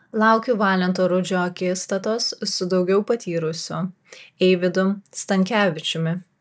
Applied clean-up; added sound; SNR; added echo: none; none; none; none.